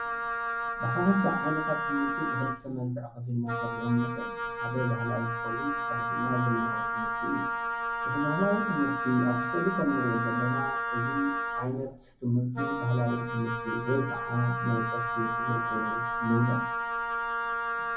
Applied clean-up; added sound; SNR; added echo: none; Wind instrument, woodwind instrument; 1 dB; reverberation time 0.4 s.